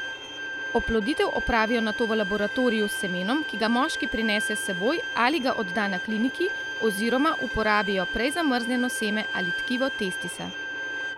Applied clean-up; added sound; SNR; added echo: none; Bowed string instrument; 5 dB; none.